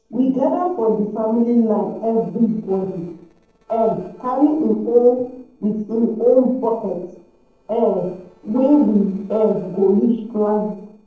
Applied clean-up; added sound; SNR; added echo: neural separator model SepFormer DNS4.